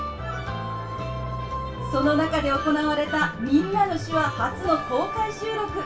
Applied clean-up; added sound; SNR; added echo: none; none; none; reverberation time 0.3 s.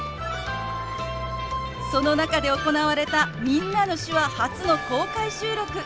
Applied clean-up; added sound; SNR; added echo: none; none; none; none.